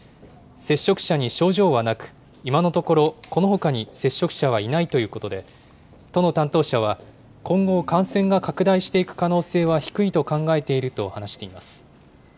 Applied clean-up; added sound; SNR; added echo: none; none; none; none.